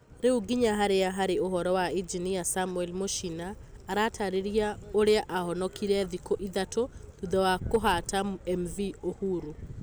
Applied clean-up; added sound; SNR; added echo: none; none; none; none.